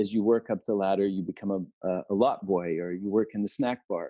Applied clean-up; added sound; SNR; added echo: none; none; none; none.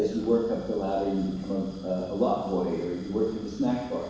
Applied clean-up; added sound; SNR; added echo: none; Fire; 19 dB; reverberation time 1.1 s.